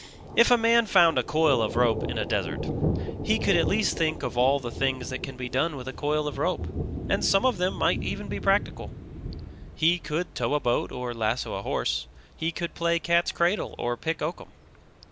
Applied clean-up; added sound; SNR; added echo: none; Thunder; 8 dB; none.